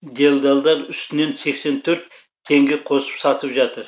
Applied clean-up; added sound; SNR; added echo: none; none; none; none.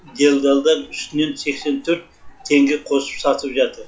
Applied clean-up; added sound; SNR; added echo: classical method log-MMSE.